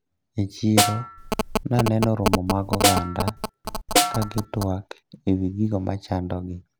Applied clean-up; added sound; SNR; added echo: none; Snare drum + Telephone; -1 dB; none.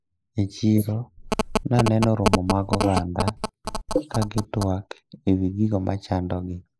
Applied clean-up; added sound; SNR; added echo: neural mask model Resemble Enhance denoiser.